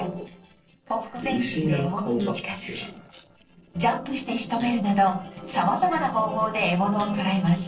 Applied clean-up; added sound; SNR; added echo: neural separator model SepFormer DNS4.